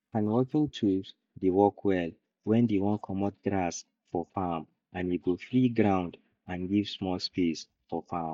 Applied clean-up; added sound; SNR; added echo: neural mask model DeepFilterNet 3.